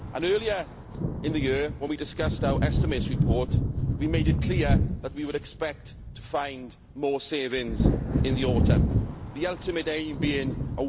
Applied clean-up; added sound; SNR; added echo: none; Thunder / Wind; -3 dB; none.